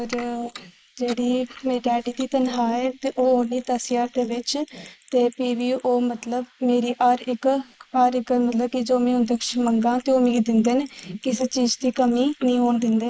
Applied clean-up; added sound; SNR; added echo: neural mask model Resemble Enhance denoiser.